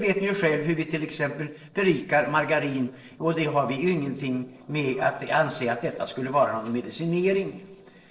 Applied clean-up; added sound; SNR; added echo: neural separator model SepFormer DNS4.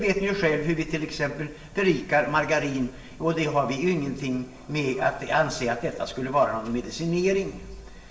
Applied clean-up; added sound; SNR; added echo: none; Thunder / Rain; 19 dB; reverberation time 0.6 s.